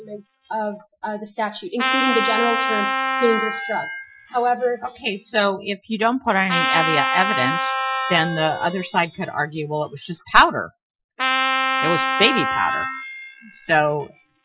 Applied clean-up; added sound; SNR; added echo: classical method Wiener filter.